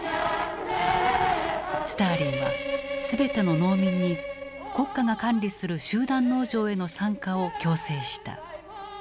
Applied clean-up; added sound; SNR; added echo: none; none; none; none.